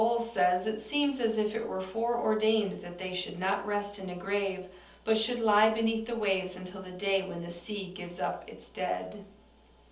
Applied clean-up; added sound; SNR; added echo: none; none; none; reverberation time 0.7 s.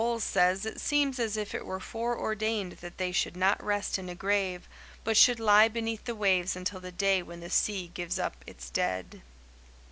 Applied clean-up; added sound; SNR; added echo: none; none; none; none.